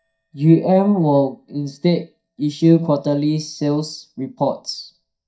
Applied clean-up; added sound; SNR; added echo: neural mask model DeepFilterNet 3.